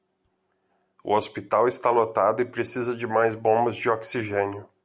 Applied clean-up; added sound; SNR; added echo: none; none; none; none.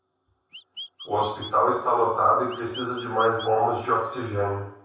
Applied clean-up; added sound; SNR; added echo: none; Chirp, tweet; 16 dB; reverberation time 0.7 s.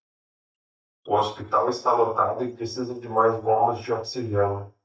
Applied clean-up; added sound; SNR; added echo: neural mask model DeepFilterNet 3.